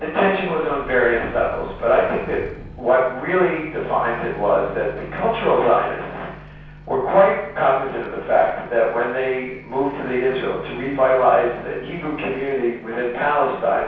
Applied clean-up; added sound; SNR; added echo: none; Microwave oven; 19 dB; reverberation time 0.7 s.